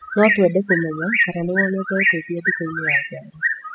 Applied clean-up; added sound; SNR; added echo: classical method spectral subtraction.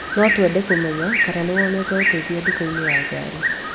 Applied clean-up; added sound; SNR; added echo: none; Bird; 1 dB; none.